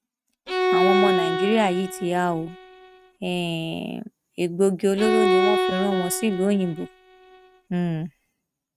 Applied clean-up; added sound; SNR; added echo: neural mask model RNNoise.